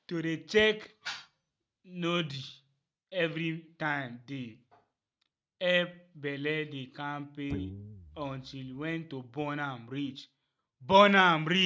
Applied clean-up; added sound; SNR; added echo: neural mask model RNNoise.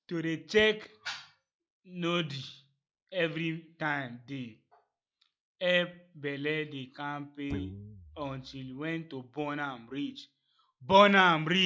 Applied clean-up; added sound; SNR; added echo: classical method log-MMSE.